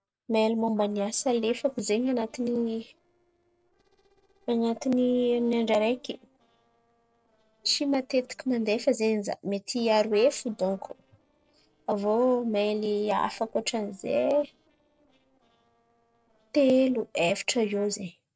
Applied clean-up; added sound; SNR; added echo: neural separator model SepFormer DNS4.